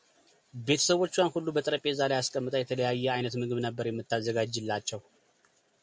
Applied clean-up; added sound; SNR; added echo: none; none; none; none.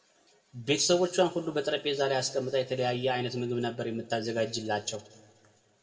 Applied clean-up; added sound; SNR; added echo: none; none; none; reverberation time 1.1 s.